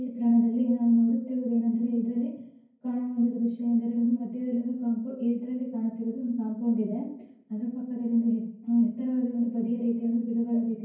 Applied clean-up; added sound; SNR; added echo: none; none; none; reverberation time 0.9 s.